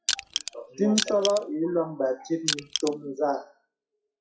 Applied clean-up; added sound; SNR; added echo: classical method WPE with log-MMSE.